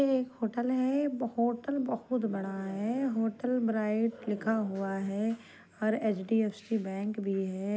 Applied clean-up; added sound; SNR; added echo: none; none; none; none.